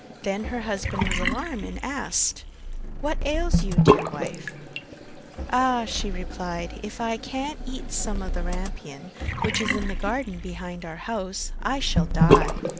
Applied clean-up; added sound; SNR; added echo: none; Bathtub (filling or washing) / Sink (filling or washing) + Motor vehicle (road); -4 dB; none.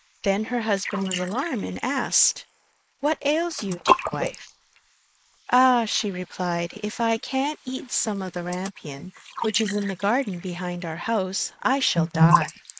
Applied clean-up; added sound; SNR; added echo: neural mask model Resemble Enhance denoiser.